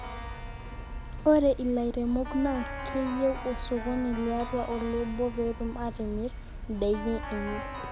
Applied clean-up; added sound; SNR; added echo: none; Keyboard (musical); 7 dB; none.